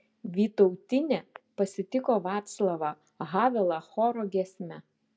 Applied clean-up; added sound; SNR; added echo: none; none; none; none.